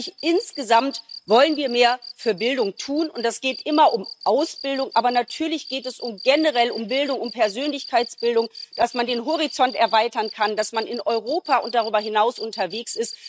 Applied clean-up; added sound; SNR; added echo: neural mask model RNNoise.